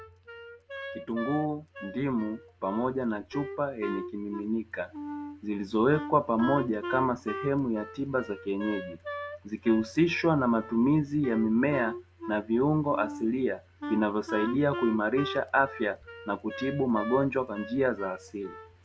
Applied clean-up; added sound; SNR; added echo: none; Wind instrument, woodwind instrument; 11 dB; none.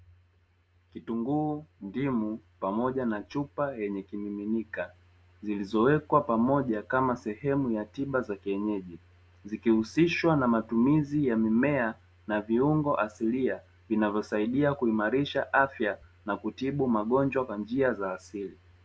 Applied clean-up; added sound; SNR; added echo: none; none; none; none.